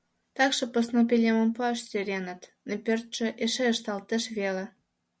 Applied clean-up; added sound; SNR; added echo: none; none; none; none.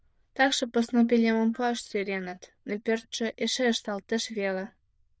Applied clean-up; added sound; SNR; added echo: neural diffusion model UNIVERSE++.